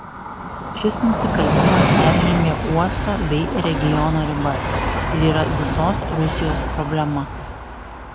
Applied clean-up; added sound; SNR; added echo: none; Train; -1 dB; none.